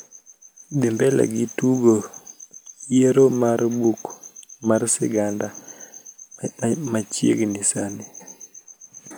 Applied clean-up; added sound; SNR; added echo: none; none; none; none.